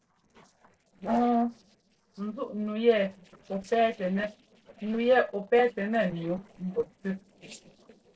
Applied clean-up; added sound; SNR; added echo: neural separator model SepFormer DNS4.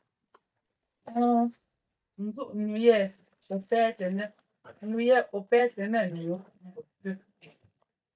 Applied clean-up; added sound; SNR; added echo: neural mask model DeepFilterNet 3.